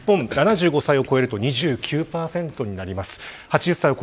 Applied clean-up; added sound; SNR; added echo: none; none; none; none.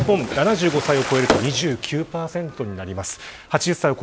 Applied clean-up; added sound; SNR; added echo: none; Splash, splatter + Fireworks; 7 dB; none.